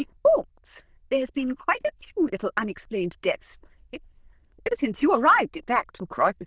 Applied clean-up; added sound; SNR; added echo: neural diffusion model UNIVERSE++.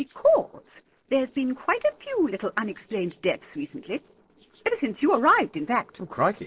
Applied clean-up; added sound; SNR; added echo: neural separator model SepFormer DNS4.